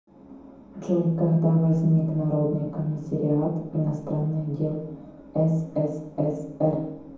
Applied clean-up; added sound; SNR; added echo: none; none; none; reverberation time 1.2 s.